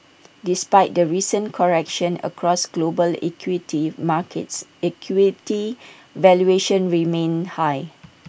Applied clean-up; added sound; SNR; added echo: none; none; none; none.